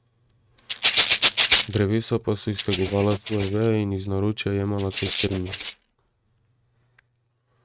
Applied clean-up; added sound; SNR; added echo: neural mask model RNNoise.